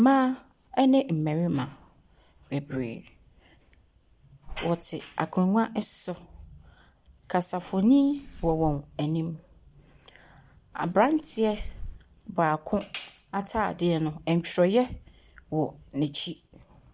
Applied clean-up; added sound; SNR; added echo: none; Fireworks; 12 dB; none.